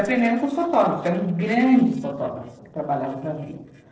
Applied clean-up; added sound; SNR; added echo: neural separator model SepFormer DNS4.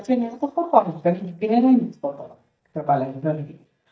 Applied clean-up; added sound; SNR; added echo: neural mask model DeepFilterNet 3.